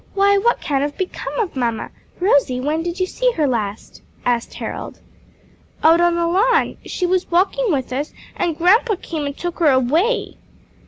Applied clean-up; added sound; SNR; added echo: none; none; none; none.